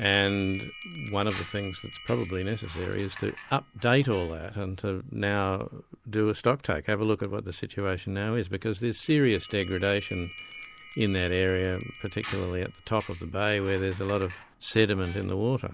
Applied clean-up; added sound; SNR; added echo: none; Squeak + Bell; 18 dB; none.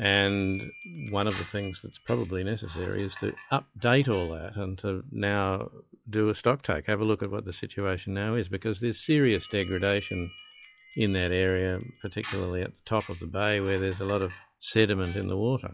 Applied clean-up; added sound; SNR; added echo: classical method log-MMSE.